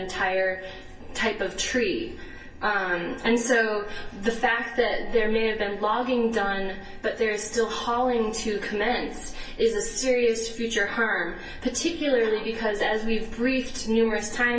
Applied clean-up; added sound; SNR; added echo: none; none; none; reverberation time 0.2 s.